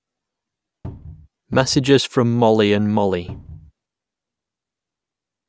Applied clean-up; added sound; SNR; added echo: none; Cupboard open or close; 13 dB; none.